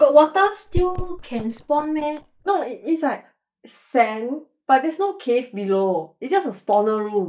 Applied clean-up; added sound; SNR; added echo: neural mask model DeepFilterNet 3.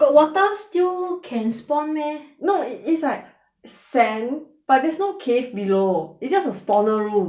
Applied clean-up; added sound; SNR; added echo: none; none; none; none.